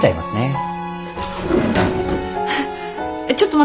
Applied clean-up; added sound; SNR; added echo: none; Drawer open or close; 0 dB; none.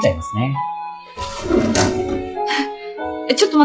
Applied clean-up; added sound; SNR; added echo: classical method log-MMSE.